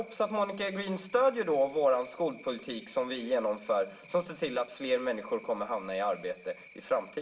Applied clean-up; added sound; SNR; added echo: none; Cricket; 17 dB; reverberation time 0.7 s.